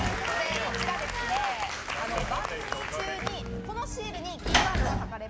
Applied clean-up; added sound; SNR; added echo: none; Piano + Sliding door / Slam; 1 dB; none.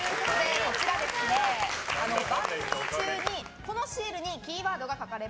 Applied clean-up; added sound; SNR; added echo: none; none; none; none.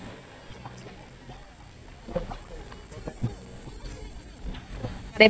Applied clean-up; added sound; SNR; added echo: neural mask model DeepFilterNet 3.